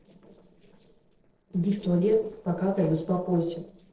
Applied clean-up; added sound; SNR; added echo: neural separator model SepFormer DNS4.